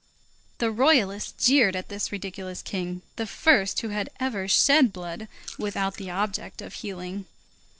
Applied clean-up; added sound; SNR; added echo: neural separator model SepFormer DNS4.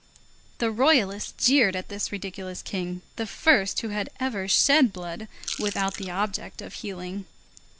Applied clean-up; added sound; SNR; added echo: none; Chewing, mastication / Crushing; 10 dB; none.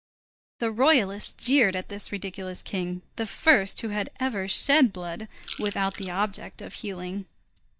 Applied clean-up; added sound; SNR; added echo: neural mask model DeepFilterNet 3.